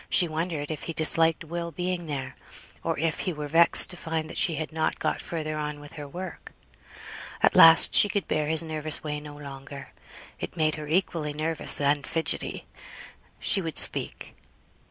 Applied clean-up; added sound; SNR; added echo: none; none; none; none.